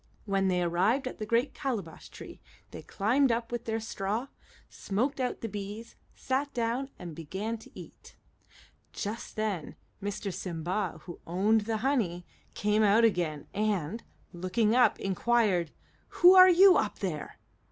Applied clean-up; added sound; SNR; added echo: none; none; none; none.